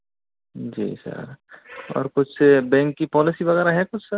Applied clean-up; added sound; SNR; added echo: none; none; none; none.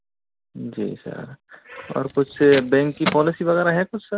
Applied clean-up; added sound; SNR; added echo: none; Packing tape, duct tape; 7 dB; none.